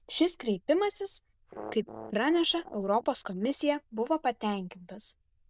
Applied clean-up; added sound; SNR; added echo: neural diffusion model UNIVERSE++.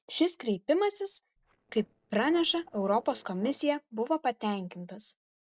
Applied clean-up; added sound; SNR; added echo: neural separator model SepFormer DNS4.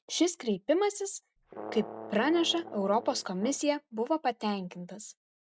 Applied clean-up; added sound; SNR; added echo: none; Brass instrument; 14 dB; none.